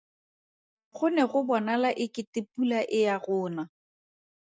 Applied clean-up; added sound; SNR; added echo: neural mask model DeepFilterNet 3.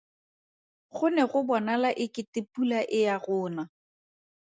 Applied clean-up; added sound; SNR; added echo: none; none; none; none.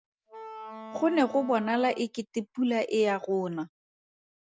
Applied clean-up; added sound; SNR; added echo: none; Wind instrument, woodwind instrument; 15 dB; none.